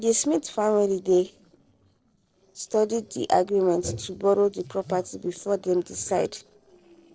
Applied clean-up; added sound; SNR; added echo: neural separator model SepFormer DNS4.